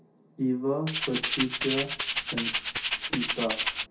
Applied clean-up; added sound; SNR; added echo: none; Rattle (instrument); -4 dB; reverberation time 0.3 s.